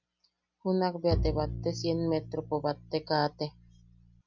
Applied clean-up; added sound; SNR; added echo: none; Bowed string instrument; 5 dB; none.